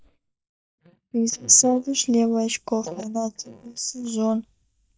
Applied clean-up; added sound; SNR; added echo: neural mask model DeepFilterNet 3.